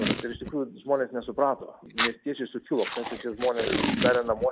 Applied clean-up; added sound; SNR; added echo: none; Packing tape, duct tape; 1 dB; none.